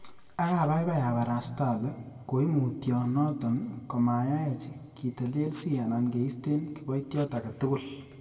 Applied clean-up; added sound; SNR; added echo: none; Writing; 20 dB; reverberation time 1.7 s.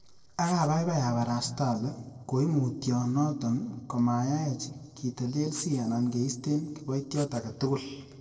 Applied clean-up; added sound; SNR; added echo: neural separator model SepFormer DNS4.